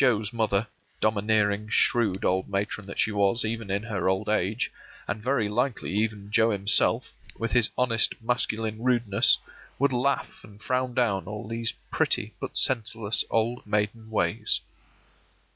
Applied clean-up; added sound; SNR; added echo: none; Scissors; 19 dB; none.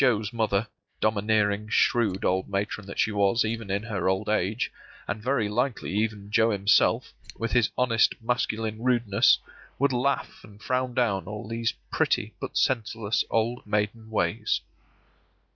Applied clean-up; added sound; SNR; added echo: neural mask model DeepFilterNet 3.